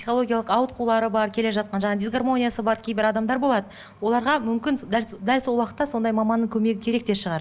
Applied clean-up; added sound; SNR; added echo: none; none; none; none.